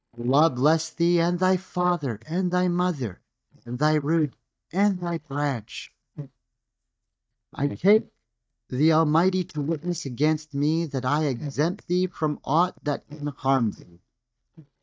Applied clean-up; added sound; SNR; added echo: neural mask model DeepFilterNet 3.